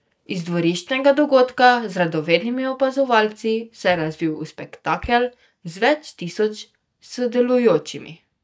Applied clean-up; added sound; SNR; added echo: neural mask model DeepFilterNet 3.